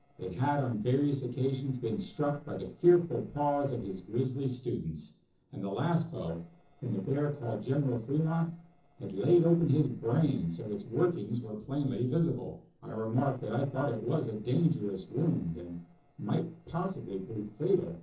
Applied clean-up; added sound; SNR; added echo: neural separator model SepFormer DNS4.